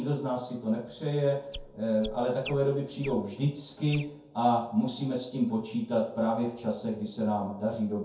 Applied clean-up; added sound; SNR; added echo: none; Chirp, tweet; 16 dB; reverberation time 0.6 s.